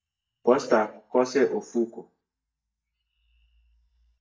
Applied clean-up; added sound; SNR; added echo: neural mask model DeepFilterNet 3.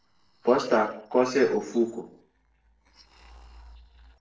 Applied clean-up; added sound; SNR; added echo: neural separator model SepFormer DNS4.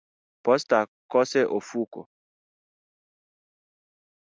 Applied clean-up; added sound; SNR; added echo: none; none; none; none.